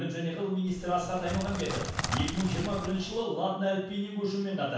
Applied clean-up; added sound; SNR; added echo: none; Crackle; 5 dB; reverberation time 0.7 s.